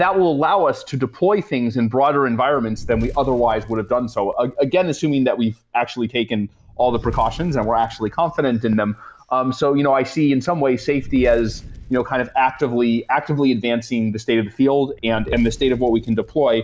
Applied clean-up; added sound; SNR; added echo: none; Fire; 17 dB; none.